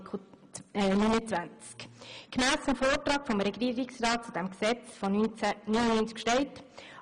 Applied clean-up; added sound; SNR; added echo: none; none; none; none.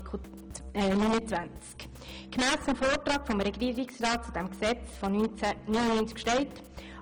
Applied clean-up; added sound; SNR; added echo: none; Drum kit; 15 dB; none.